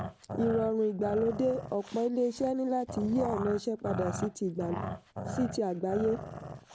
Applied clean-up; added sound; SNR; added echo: none; Growling; 9 dB; none.